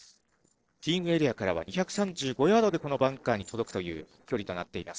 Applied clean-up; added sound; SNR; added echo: neural separator model SepFormer DNS4.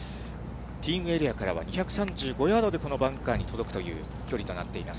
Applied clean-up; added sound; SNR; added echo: none; none; none; none.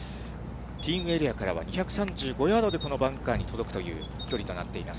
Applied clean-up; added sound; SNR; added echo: none; Chirp, tweet; 17 dB; none.